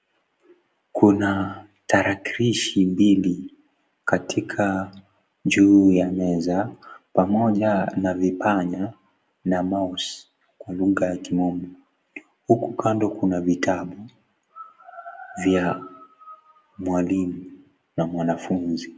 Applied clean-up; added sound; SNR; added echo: none; none; none; none.